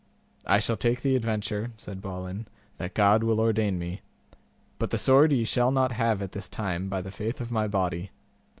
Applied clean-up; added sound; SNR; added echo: none; none; none; none.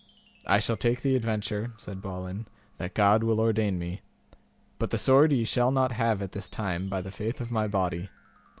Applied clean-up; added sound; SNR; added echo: none; Chime; 8 dB; none.